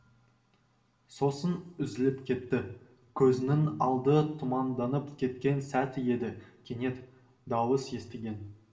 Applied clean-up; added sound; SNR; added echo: none; Bass guitar; 14 dB; reverberation time 0.7 s.